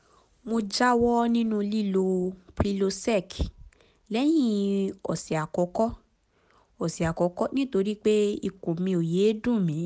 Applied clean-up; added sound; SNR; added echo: none; none; none; none.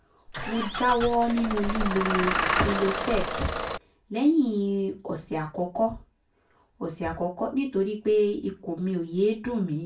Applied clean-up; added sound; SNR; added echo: none; Engine starting / Bus; 2 dB; reverberation time 0.2 s.